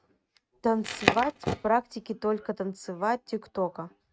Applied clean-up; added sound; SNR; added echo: neural mask model RNNoise.